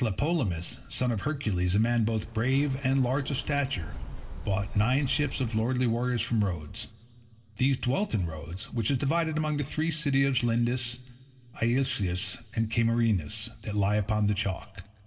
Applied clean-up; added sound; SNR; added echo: none; Bird; 10 dB; reverberation time 1.6 s.